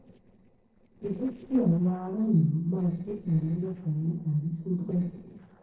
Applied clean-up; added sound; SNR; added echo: neural separator model SepFormer DNS4.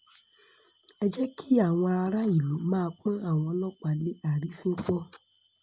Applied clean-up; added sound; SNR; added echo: none; none; none; none.